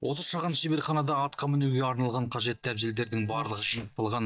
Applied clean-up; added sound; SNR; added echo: neural mask model DeepFilterNet 3.